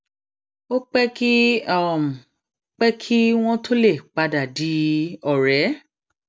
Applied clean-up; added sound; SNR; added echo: none; none; none; none.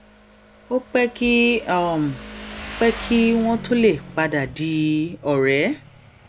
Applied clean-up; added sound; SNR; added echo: none; Motorcycle; 16 dB; none.